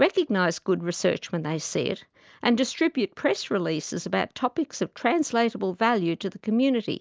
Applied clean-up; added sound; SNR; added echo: none; none; none; none.